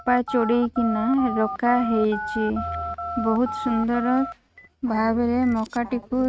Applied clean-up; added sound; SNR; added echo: neural mask model RNNoise.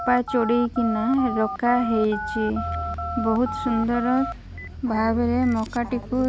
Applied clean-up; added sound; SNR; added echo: none; Telephone; 9 dB; none.